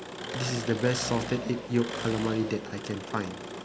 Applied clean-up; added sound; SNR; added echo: none; Engine; 7 dB; none.